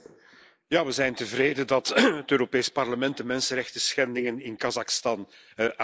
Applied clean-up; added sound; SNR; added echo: neural mask model Resemble Enhance denoiser.